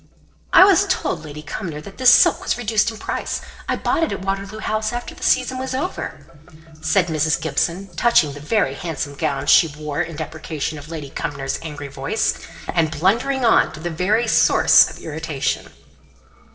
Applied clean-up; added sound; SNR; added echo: neural separator model SepFormer DNS4.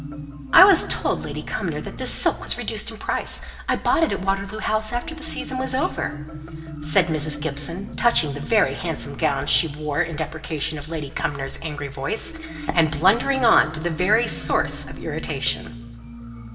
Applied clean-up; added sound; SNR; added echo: none; Marimba, xylophone; 14 dB; reverberation time 0.9 s.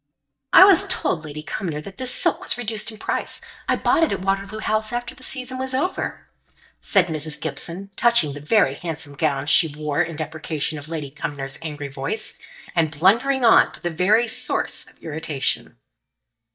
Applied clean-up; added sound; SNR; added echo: neural mask model DeepFilterNet 3.